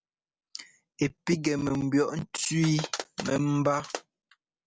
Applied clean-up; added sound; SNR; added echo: none; none; none; none.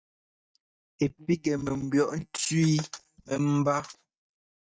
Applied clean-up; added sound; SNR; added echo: neural mask model DeepFilterNet 3.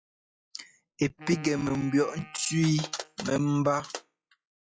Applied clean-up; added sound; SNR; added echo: classical method log-MMSE.